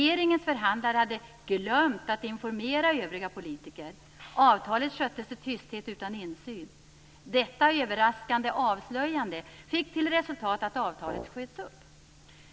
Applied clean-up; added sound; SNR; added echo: none; Brass instrument; 14 dB; none.